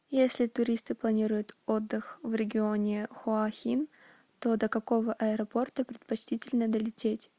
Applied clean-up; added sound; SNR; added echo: none; none; none; none.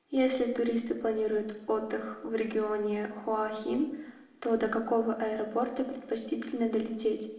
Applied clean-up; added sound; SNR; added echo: none; none; none; reverberation time 1.0 s.